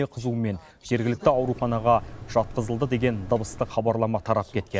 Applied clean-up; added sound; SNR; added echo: none; none; none; none.